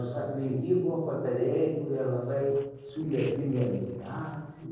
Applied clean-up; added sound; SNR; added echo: neural separator model SepFormer DNS4.